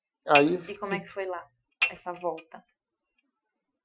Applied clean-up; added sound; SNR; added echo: classical method Wiener filter.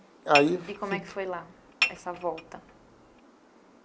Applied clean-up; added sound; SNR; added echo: none; Dishes, pots, and pans / Chink, clink; 3 dB; none.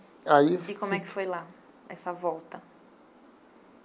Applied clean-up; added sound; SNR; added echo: none; none; none; none.